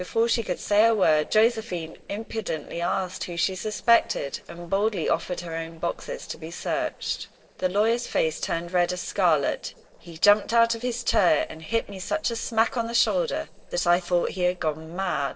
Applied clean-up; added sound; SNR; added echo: neural separator model SepFormer DNS4.